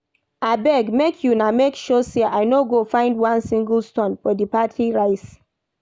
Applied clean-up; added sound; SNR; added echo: none; none; none; none.